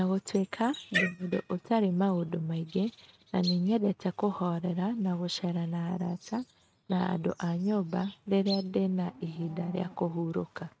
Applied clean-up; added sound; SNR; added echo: neural mask model RNNoise.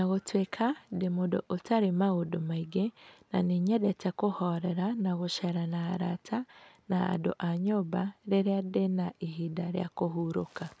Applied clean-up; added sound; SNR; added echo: none; none; none; none.